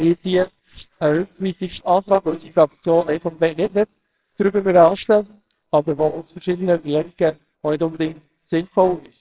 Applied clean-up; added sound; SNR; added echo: neural separator model SepFormer WHAMR!.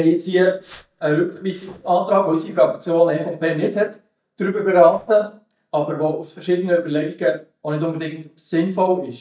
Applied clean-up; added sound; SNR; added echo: neural mask model DeepFilterNet 3.